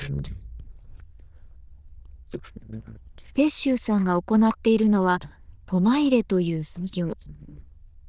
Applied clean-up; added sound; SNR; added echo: neural diffusion model UNIVERSE++.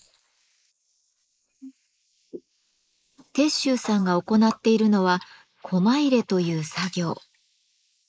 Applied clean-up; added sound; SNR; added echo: neural mask model Resemble Enhance denoiser.